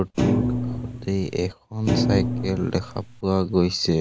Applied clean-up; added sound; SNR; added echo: none; Thump, thud; 0 dB; none.